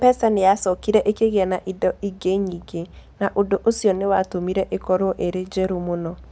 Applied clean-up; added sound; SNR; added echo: none; none; none; none.